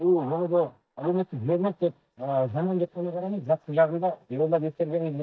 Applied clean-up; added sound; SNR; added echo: neural mask model DeepFilterNet 3.